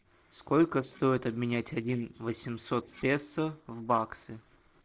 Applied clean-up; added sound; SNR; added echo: neural separator model SepFormer DNS4.